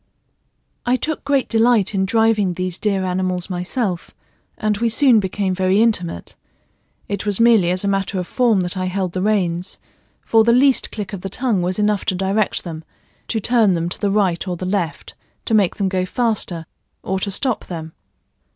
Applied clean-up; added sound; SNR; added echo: none; none; none; none.